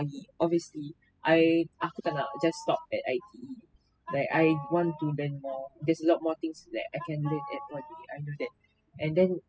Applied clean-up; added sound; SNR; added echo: classical method spectral subtraction.